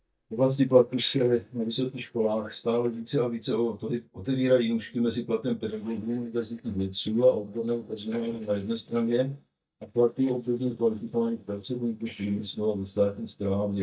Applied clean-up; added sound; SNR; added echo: neural mask model DeepFilterNet 3.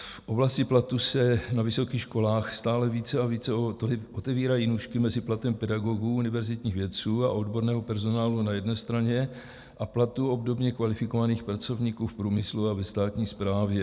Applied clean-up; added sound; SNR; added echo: none; none; none; none.